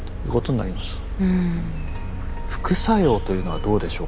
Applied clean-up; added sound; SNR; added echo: none; Insect; 14 dB; none.